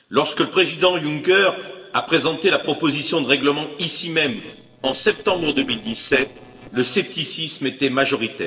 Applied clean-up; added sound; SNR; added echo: neural separator model SepFormer DNS4.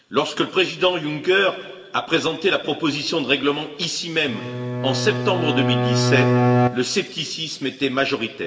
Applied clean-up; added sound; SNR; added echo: none; Bowed string instrument; -2 dB; reverberation time 1.7 s.